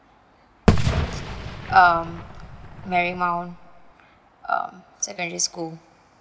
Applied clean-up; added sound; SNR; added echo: none; Fireworks; 0 dB; none.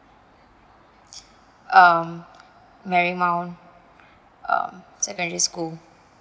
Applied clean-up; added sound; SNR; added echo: none; none; none; none.